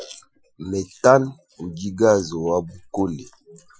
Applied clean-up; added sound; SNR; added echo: classical method Wiener filter.